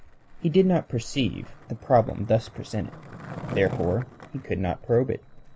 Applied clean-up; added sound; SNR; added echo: none; Skateboard; 14 dB; none.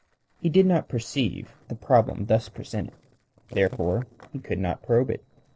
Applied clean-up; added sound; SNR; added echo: neural separator model SepFormer DNS4.